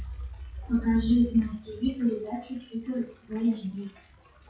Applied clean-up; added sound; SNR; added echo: classical method WPE with log-MMSE.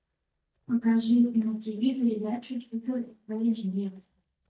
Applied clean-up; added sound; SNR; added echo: neural mask model DeepFilterNet 3.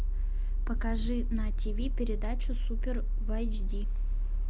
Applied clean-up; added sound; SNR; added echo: none; none; none; none.